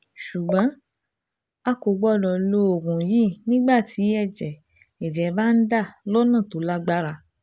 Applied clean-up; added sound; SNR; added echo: none; none; none; none.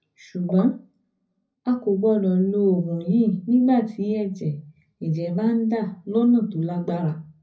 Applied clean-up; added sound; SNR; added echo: none; none; none; reverberation time 0.4 s.